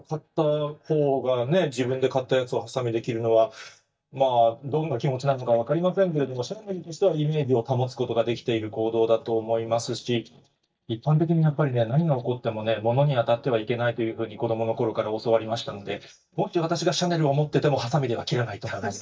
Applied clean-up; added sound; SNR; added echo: neural mask model DeepFilterNet 3.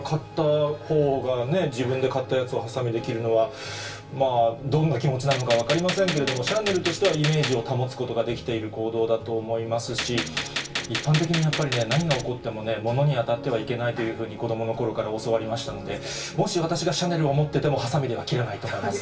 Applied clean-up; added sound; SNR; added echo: none; Gunshot, gunfire; 7 dB; reverberation time 0.2 s.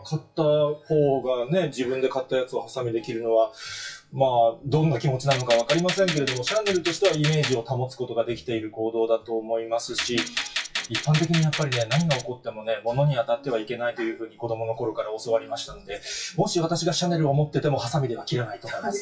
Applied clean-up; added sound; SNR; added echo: classical method WPE with log-MMSE.